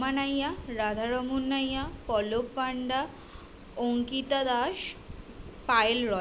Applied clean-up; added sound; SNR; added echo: none; none; none; none.